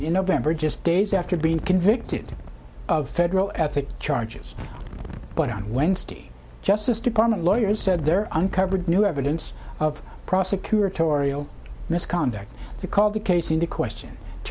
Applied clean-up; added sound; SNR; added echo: none; Wind; 12 dB; none.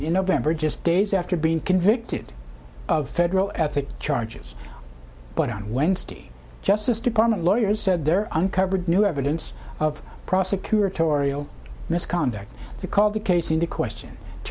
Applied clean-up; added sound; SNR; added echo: none; none; none; none.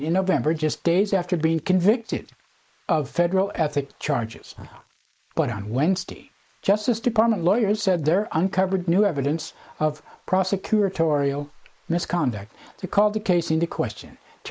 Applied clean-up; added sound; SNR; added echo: neural mask model Resemble Enhance denoiser.